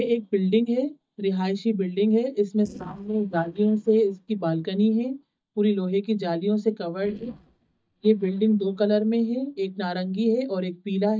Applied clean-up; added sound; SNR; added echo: neural mask model DeepFilterNet 3.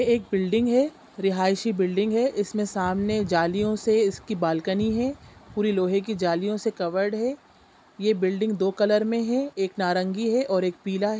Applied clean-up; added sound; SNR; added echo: none; none; none; none.